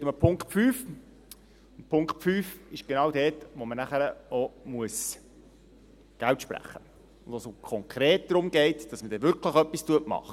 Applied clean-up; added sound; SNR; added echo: none; none; none; none.